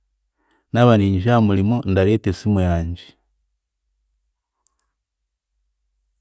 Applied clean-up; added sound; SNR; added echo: none; none; none; none.